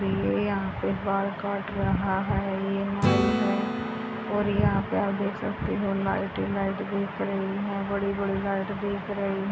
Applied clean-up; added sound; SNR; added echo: none; Acoustic guitar / Strum; 7 dB; none.